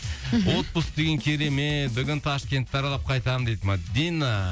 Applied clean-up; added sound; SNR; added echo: none; Drum kit; 16 dB; none.